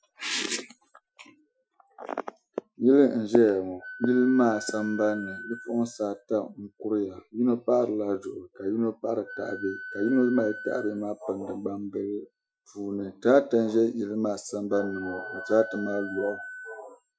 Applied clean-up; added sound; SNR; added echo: classical method Wiener filter.